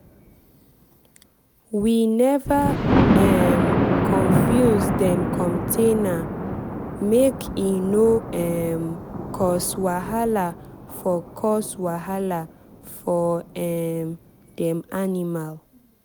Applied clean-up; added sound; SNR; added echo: none; Thunder; 2 dB; none.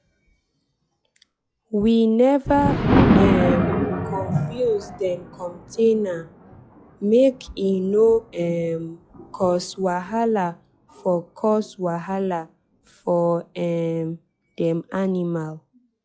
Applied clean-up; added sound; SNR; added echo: classical method log-MMSE.